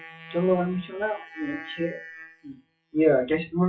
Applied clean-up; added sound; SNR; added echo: classical method WPE with log-MMSE.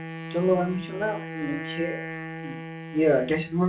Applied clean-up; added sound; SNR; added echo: none; Wind instrument, woodwind instrument; 9 dB; reverberation time 0.2 s.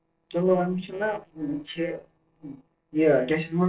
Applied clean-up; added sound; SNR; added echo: neural separator model SepFormer DNS4.